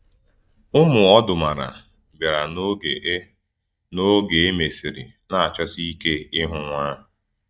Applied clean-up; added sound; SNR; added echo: neural mask model DeepFilterNet 3.